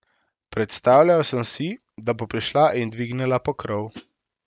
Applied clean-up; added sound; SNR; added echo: none; Hi-hat; 19 dB; none.